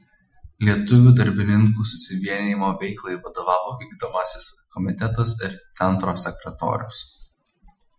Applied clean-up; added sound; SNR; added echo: classical method Wiener filter.